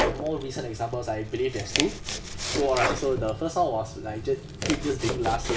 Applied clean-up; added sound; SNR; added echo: none; Domestic sounds, home sounds; 4 dB; reverberation time 0.2 s.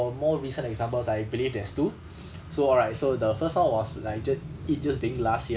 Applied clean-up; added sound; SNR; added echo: none; none; none; none.